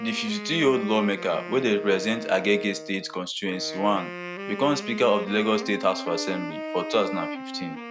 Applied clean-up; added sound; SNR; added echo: none; Wind instrument, woodwind instrument; 9 dB; none.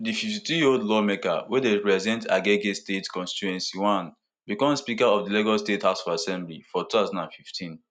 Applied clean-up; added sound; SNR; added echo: none; none; none; none.